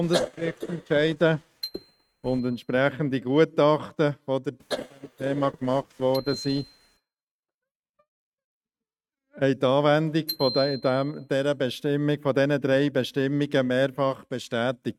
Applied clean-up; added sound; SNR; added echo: neural mask model RNNoise.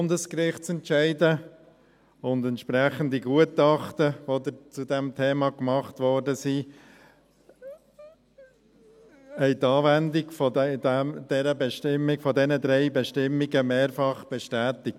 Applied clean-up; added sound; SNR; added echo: none; none; none; none.